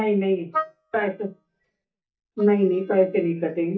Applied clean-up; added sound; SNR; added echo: neural mask model DeepFilterNet 3.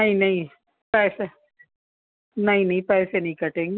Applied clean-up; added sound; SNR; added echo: none; none; none; none.